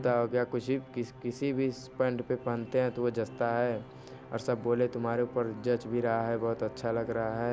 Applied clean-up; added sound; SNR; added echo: none; Musical instrument; 16 dB; none.